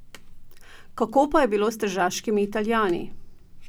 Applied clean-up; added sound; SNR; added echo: none; none; none; none.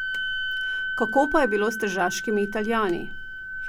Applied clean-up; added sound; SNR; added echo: none; Wind instrument, woodwind instrument; 5 dB; none.